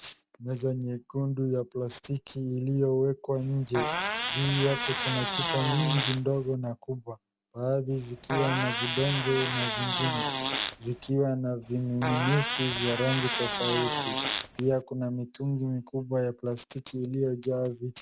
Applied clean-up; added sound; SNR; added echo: none; Fart; 2 dB; none.